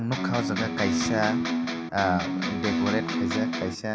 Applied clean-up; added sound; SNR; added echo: none; Electric guitar; -1 dB; none.